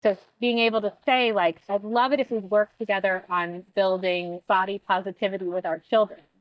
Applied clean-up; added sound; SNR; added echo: neural mask model DeepFilterNet 3.